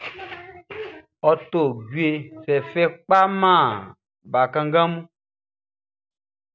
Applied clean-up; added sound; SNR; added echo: none; none; none; none.